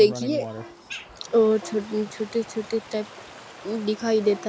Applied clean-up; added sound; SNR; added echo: none; Stream; 15 dB; none.